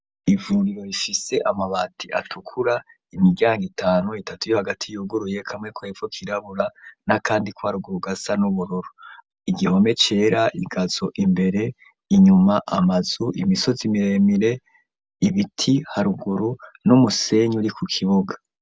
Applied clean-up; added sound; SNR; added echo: none; none; none; none.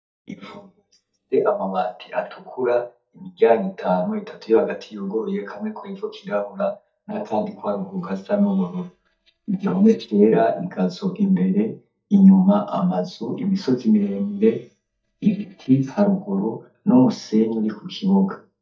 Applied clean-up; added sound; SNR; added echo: neural mask model DeepFilterNet 3.